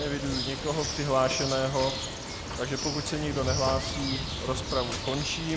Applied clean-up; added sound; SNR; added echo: none; Bird; 3 dB; none.